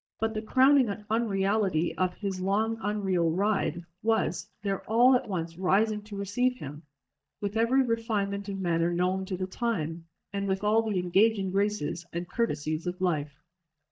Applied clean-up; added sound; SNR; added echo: neural mask model DeepFilterNet 3.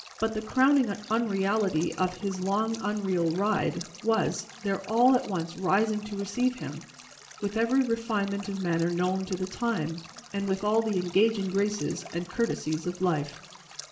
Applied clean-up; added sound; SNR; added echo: none; Stream; 19 dB; reverberation time 0.6 s.